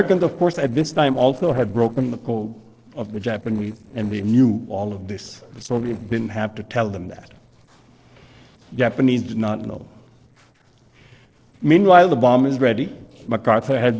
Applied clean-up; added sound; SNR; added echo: neural separator model SepFormer DNS4.